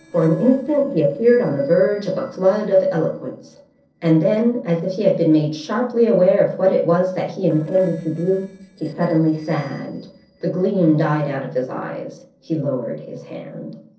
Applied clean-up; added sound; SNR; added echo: neural separator model SepFormer DNS4.